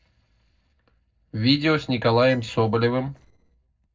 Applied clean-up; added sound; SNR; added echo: neural separator model SepFormer DNS4.